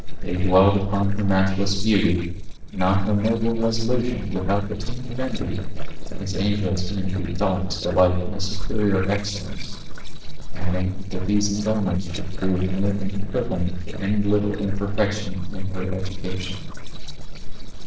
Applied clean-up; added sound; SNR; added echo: neural separator model SepFormer DNS4.